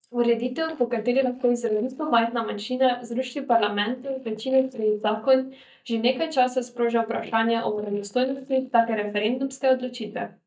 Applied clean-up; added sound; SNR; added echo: neural mask model DeepFilterNet 3.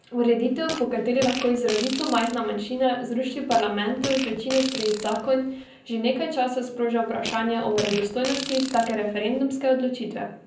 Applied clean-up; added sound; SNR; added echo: none; Fart; 11 dB; reverberation time 0.6 s.